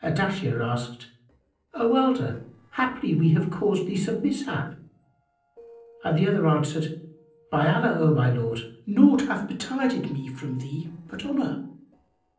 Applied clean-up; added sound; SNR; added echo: neural separator model SepFormer DNS4.